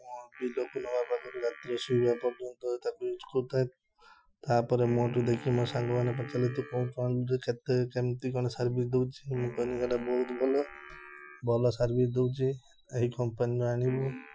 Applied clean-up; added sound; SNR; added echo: classical method Wiener filter.